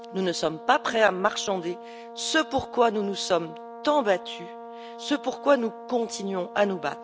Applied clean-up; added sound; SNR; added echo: none; Brass instrument; 15 dB; none.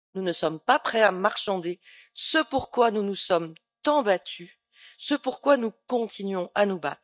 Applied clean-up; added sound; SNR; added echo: neural mask model DeepFilterNet 3.